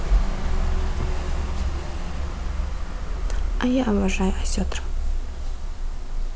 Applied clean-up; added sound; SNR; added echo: none; none; none; none.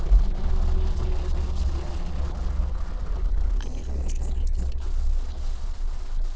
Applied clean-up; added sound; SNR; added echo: neural separator model SepFormer DNS4.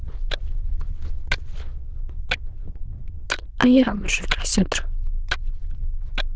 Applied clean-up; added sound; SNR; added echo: neural diffusion model UNIVERSE++.